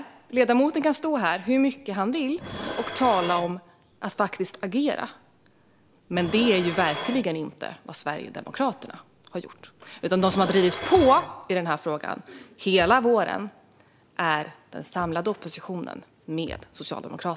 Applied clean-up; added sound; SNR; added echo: none; Dishes, pots, and pans; 13 dB; none.